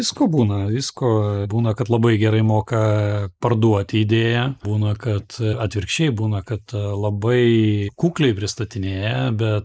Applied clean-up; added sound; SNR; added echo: neural mask model Resemble Enhance denoiser.